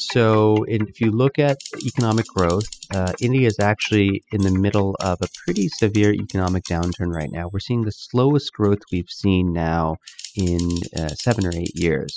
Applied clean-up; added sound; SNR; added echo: classical method spectral subtraction.